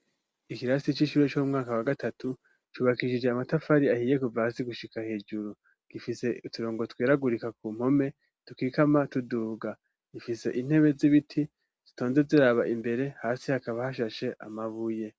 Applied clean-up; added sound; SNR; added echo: none; none; none; none.